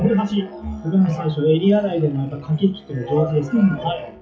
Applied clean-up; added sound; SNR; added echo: classical method WPE with log-MMSE.